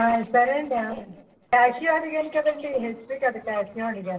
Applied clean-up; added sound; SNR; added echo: neural separator model SepFormer DNS4.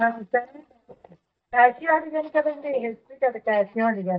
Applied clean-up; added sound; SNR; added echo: neural mask model DeepFilterNet 3.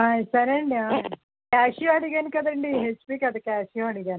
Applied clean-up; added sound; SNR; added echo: none; none; none; none.